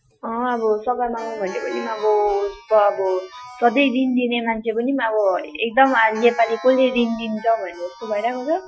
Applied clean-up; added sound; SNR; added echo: classical method Wiener filter.